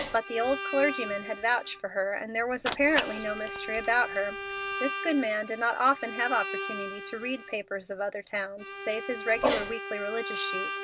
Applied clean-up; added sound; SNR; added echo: none; Bowed string instrument + Cat; 6 dB; none.